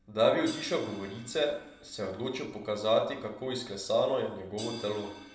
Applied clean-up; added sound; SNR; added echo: none; Crash cymbal; 19 dB; reverberation time 0.7 s.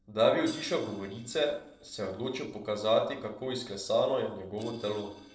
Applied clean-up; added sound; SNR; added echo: neural separator model SepFormer DNS4.